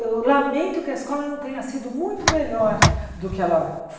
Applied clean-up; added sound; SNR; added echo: none; Tick; 0 dB; reverberation time 0.9 s.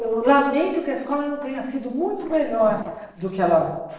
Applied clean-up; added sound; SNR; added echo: neural separator model SepFormer DNS4.